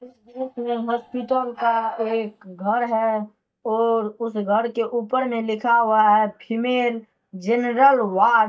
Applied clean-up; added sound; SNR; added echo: neural mask model DeepFilterNet 3.